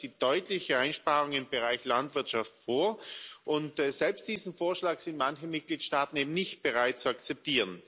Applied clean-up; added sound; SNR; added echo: none; none; none; none.